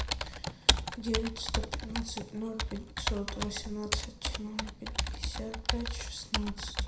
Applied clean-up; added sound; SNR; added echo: none; Computer keyboard; -5 dB; reverberation time 0.5 s.